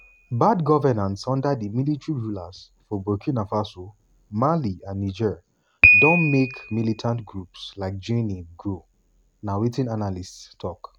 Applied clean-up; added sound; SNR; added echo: none; Piano; 3 dB; none.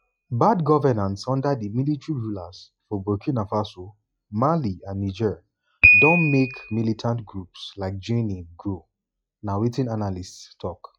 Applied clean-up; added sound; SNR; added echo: classical method log-MMSE.